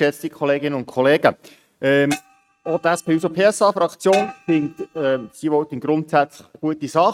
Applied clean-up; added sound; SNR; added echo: neural mask model RNNoise.